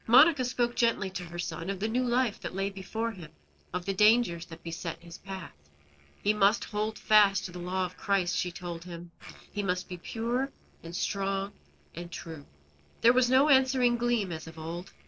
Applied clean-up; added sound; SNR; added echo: neural separator model SepFormer DNS4.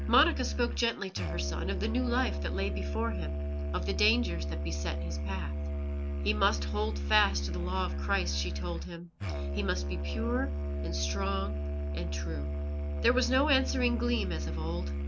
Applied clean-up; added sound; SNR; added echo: none; Musical instrument; 0 dB; none.